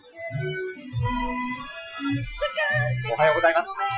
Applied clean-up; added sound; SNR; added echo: classical method Wiener filter.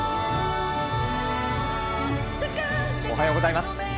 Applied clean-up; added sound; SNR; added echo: none; none; none; none.